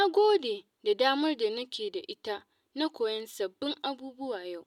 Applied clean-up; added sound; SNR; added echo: none; none; none; none.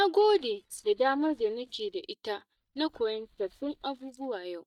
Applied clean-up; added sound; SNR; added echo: neural mask model DeepFilterNet 3.